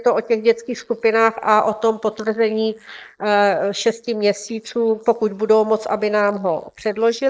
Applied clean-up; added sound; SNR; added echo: neural mask model Resemble Enhance denoiser.